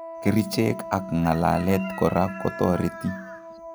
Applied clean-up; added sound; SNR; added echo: none; Wind instrument, woodwind instrument + Chicken, rooster; 12 dB; none.